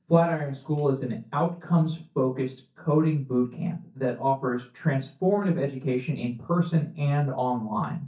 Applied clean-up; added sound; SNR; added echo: neural mask model DeepFilterNet 3.